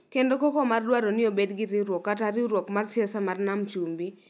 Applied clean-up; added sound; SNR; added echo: none; none; none; none.